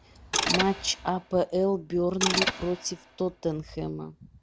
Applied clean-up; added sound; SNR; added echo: none; Mechanisms; 3 dB; none.